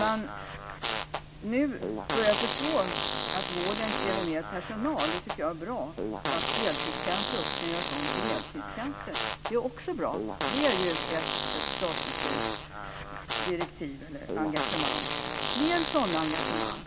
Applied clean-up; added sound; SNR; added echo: none; Fart; -3 dB; none.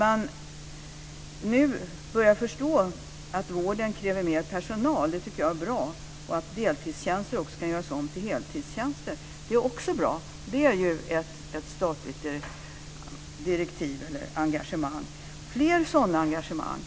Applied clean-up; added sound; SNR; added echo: none; none; none; none.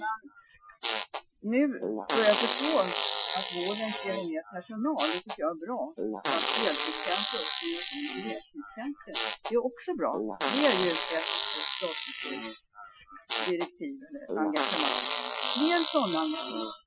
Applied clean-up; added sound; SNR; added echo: classical method Wiener filter.